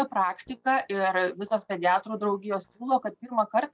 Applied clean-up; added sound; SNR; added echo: neural mask model DeepFilterNet 3.